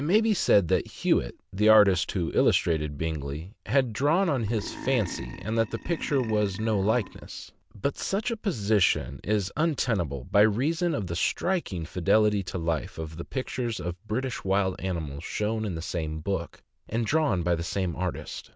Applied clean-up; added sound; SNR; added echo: none; Burping, eructation; 14 dB; none.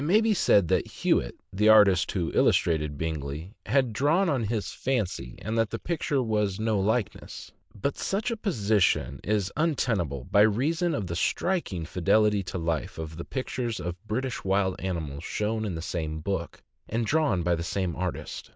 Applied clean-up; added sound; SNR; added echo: neural mask model Resemble Enhance denoiser.